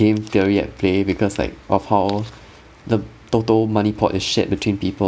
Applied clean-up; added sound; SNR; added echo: none; none; none; none.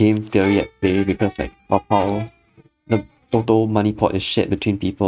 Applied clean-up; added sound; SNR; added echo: neural mask model RNNoise.